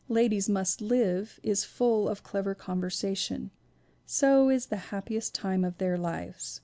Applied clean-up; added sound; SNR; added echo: none; none; none; none.